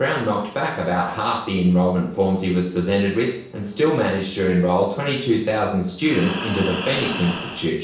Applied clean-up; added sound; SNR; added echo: none; Breathing; 8 dB; reverberation time 0.7 s.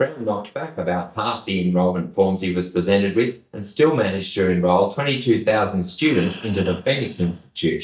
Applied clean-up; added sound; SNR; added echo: neural mask model DeepFilterNet 3.